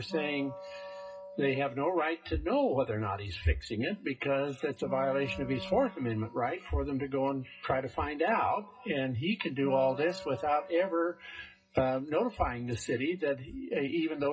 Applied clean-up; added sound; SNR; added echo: classical method WPE with log-MMSE.